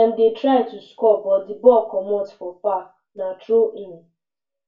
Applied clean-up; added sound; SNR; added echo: none; none; none; reverberation time 0.2 s.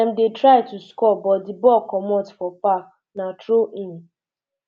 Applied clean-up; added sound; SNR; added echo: none; none; none; none.